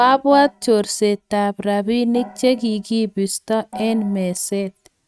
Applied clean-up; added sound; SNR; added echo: neural mask model RNNoise.